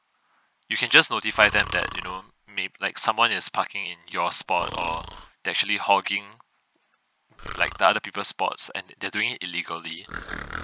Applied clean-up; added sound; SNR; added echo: none; Breathing; 17 dB; none.